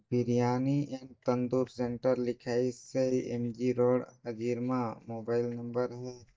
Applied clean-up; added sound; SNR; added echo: neural mask model DeepFilterNet 3.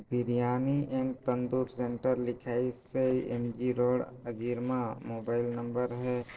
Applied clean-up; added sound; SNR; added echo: neural separator model SepFormer DNS4.